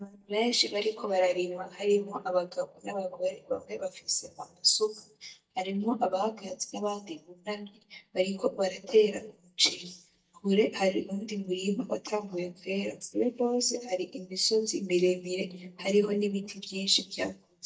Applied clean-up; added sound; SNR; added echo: neural mask model DeepFilterNet 3.